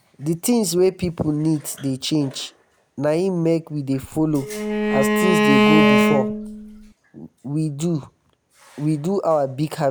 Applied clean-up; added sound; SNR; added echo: none; Bowed string instrument; -4 dB; none.